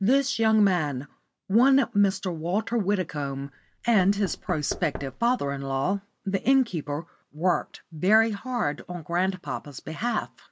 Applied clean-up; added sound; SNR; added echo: none; Knock / Wood; 16 dB; none.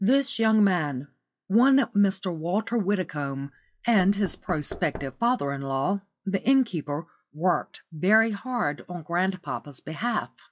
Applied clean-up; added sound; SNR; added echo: classical method log-MMSE.